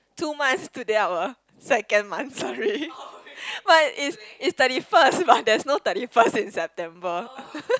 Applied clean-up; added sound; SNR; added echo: none; none; none; none.